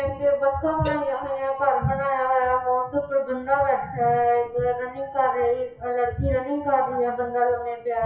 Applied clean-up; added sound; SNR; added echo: classical method WPE with log-MMSE.